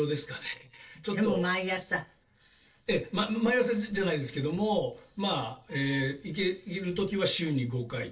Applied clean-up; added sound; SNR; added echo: neural separator model SepFormer DNS4.